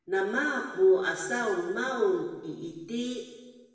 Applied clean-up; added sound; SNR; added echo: none; none; none; reverberation time 1.2 s.